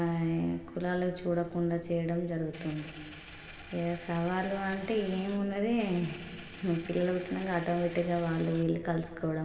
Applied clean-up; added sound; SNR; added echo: none; Engine; 16 dB; reverberation time 2.1 s.